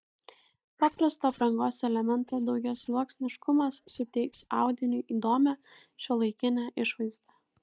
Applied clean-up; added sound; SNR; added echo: neural mask model DeepFilterNet 3.